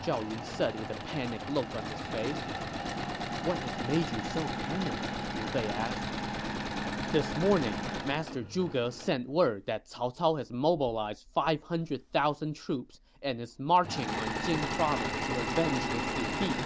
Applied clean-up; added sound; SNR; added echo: none; Engine / Mechanisms; 4 dB; none.